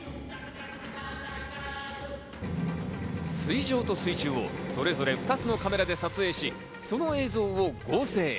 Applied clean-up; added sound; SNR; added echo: none; none; none; none.